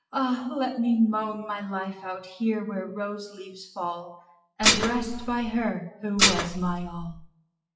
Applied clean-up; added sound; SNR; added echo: classical method WPE with log-MMSE.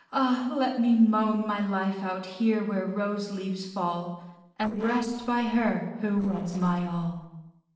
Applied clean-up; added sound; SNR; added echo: neural separator model SepFormer DNS4.